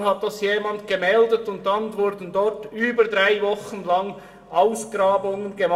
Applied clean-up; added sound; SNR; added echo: none; none; none; reverberation time 1.0 s.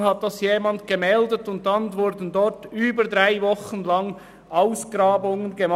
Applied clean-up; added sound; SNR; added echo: none; none; none; none.